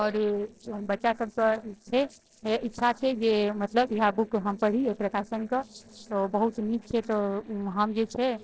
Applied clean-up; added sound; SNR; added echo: neural separator model SepFormer DNS4.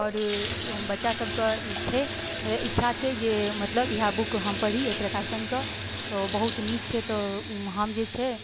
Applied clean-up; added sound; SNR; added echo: none; Bathtub (filling or washing) / Water tap, faucet; 3 dB; none.